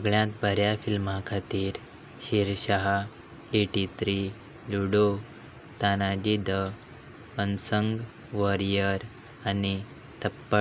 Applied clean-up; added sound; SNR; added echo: none; none; none; none.